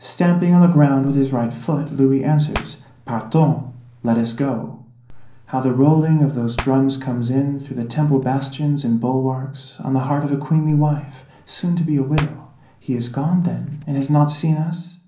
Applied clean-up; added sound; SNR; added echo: none; Hands; 19 dB; reverberation time 0.6 s.